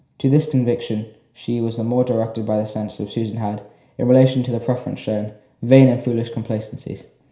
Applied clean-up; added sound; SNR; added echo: none; none; none; reverberation time 0.5 s.